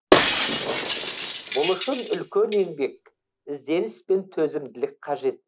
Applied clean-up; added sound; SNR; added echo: none; Shatter; -3 dB; none.